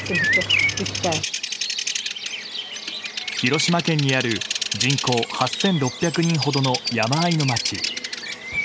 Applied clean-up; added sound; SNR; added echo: none; Bird vocalization, bird call, bird song; 2 dB; none.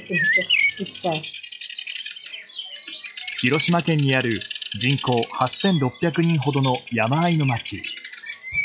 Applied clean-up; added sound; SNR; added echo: classical method log-MMSE.